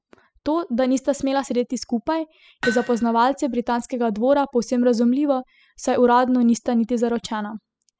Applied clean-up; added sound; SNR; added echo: classical method spectral subtraction.